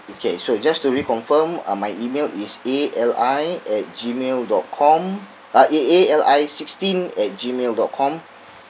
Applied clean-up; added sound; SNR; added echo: none; none; none; none.